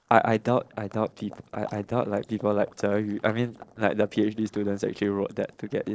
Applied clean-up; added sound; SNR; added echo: neural separator model SepFormer DNS4.